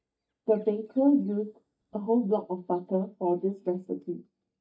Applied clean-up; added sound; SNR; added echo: neural mask model DeepFilterNet 3.